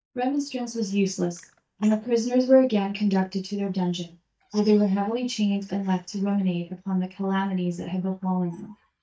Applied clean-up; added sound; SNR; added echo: neural mask model DeepFilterNet 3.